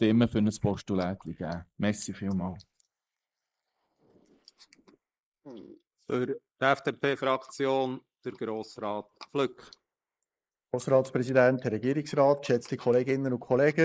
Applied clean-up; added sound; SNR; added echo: neural mask model Resemble Enhance denoiser.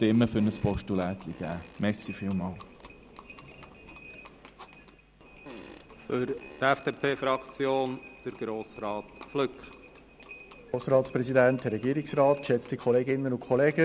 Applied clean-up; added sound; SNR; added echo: none; Fart + Livestock, farm animals, working animals; 20 dB; none.